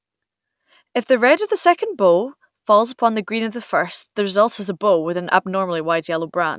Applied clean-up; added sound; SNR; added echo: none; none; none; none.